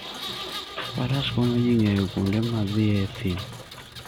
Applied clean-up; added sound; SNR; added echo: none; Engine; 13 dB; none.